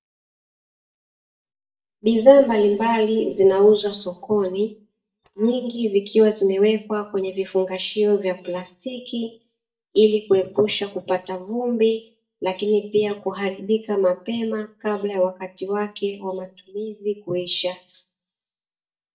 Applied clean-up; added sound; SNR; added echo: neural mask model DeepFilterNet 3.